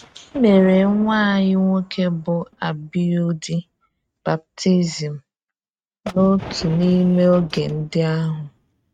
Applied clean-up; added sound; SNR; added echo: neural mask model RNNoise.